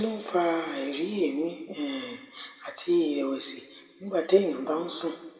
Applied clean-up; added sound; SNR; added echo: none; none; none; reverberation time 1.2 s.